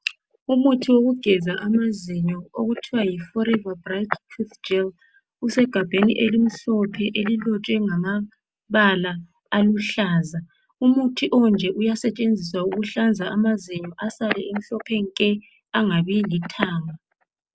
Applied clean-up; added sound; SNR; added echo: none; none; none; none.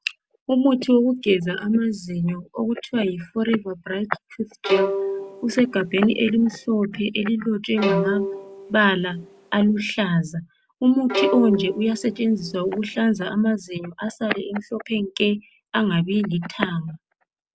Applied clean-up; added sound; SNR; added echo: none; Bowed string instrument; 6 dB; none.